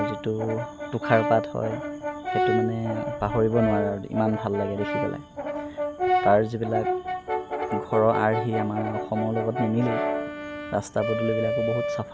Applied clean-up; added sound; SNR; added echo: none; Brass instrument; 2 dB; none.